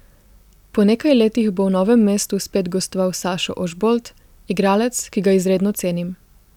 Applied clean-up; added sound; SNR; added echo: none; none; none; none.